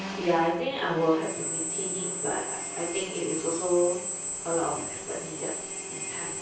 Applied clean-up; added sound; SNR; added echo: none; Drill; 3 dB; reverberation time 0.6 s.